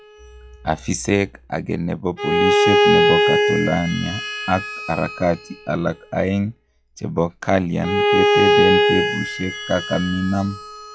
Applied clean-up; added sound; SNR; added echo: classical method log-MMSE.